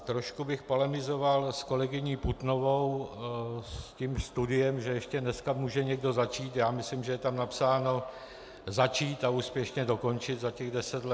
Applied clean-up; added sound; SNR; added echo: none; none; none; none.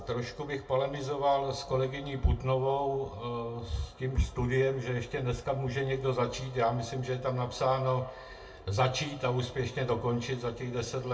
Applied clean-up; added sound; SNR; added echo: none; none; none; reverberation time 0.2 s.